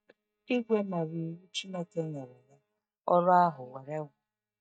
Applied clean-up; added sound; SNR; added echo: neural mask model DeepFilterNet 3.